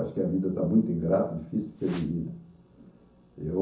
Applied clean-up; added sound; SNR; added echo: none; Whoosh, swoosh, swish; 19 dB; reverberation time 0.9 s.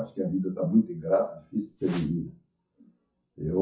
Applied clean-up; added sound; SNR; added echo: classical method WPE with log-MMSE.